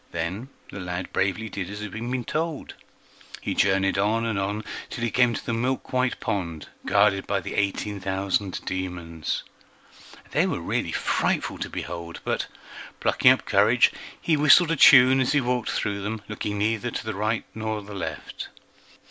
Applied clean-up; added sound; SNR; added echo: none; none; none; none.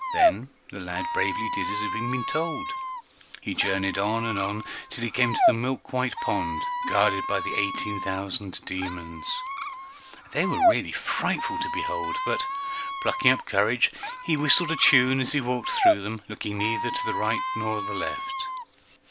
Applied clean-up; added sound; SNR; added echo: none; Squeak; 1 dB; none.